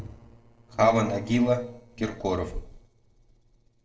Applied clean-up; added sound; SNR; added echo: neural separator model SepFormer DNS4.